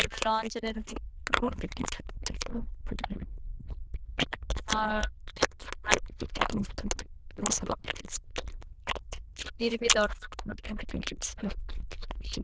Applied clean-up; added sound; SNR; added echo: neural diffusion model UNIVERSE++.